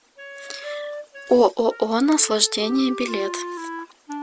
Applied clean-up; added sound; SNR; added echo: none; Wind instrument, woodwind instrument; 12 dB; none.